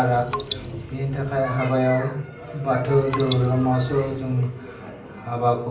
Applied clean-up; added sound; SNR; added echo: none; Raindrop; 13 dB; reverberation time 0.6 s.